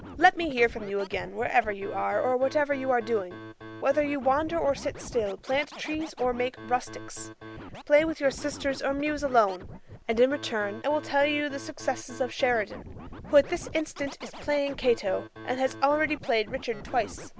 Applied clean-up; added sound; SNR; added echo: none; Scratching (performance technique); 15 dB; none.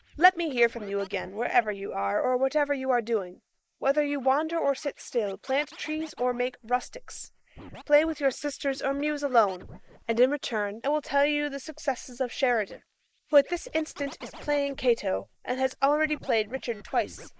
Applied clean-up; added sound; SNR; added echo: neural mask model Resemble Enhance denoiser.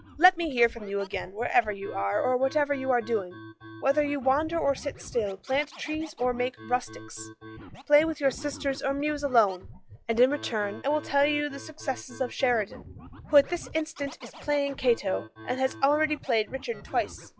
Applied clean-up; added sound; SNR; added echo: classical method log-MMSE.